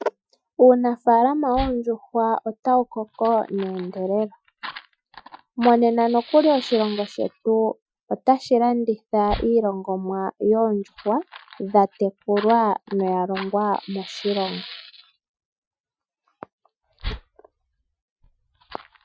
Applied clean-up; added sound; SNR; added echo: classical method Wiener filter.